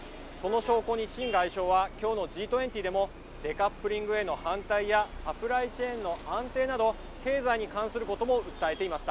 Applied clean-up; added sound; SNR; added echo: none; Purr; 16 dB; none.